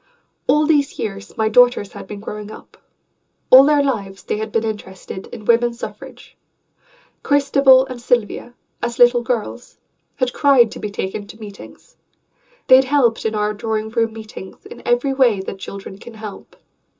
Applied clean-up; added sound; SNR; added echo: none; none; none; reverberation time 0.2 s.